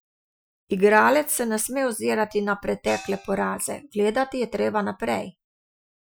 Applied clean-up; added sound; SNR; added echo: classical method Wiener filter.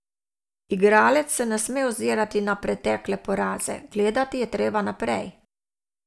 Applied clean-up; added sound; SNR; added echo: none; none; none; none.